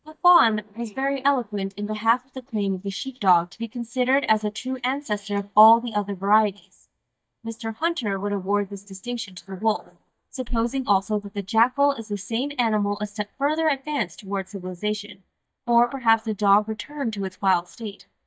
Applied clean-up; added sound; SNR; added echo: neural mask model DeepFilterNet 3.